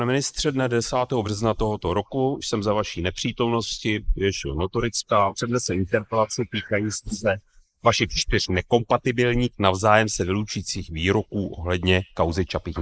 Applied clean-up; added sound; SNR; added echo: neural mask model Resemble Enhance denoiser.